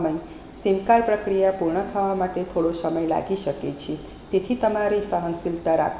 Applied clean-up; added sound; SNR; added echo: none; none; none; reverberation time 1.7 s.